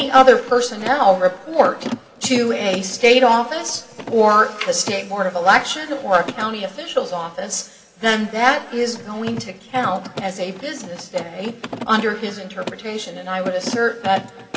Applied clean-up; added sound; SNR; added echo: none; Mechanisms; 16 dB; reverberation time 1.5 s.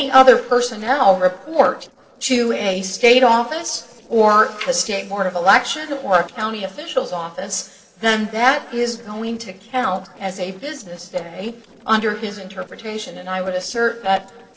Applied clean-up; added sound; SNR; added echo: neural separator model SepFormer DNS4.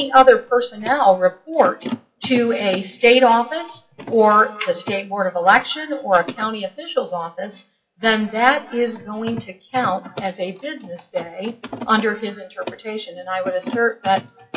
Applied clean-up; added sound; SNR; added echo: classical method WPE with log-MMSE.